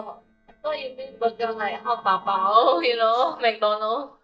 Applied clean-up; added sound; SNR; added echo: neural mask model DeepFilterNet 3.